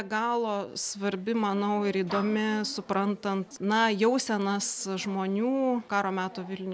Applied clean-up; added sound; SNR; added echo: none; none; none; none.